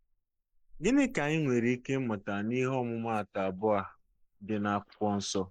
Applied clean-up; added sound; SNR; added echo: neural mask model Resemble Enhance denoiser.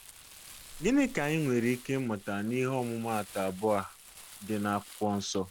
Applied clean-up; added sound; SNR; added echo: none; Crumpling, crinkling; 18 dB; none.